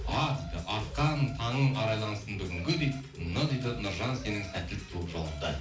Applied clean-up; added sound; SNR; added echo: none; Alarm; 17 dB; reverberation time 0.4 s.